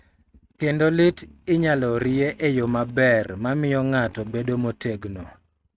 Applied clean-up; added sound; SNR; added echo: neural mask model RNNoise.